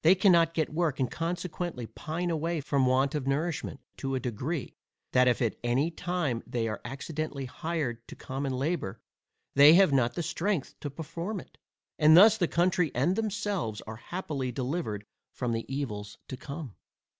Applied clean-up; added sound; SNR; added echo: none; none; none; none.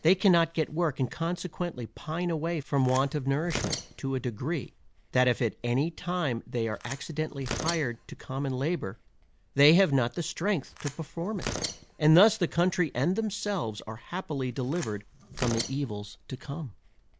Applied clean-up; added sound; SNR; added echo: none; Tearing; 14 dB; none.